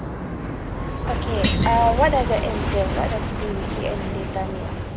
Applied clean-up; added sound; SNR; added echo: none; Thump, thud + Aircraft; -1 dB; none.